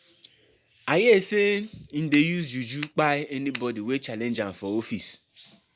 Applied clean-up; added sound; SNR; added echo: none; Finger snapping; 14 dB; none.